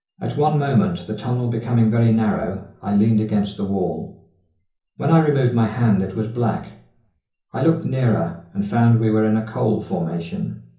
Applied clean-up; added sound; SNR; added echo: none; none; none; reverberation time 0.6 s.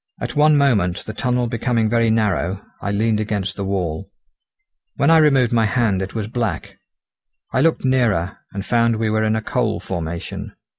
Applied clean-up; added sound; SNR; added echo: none; none; none; none.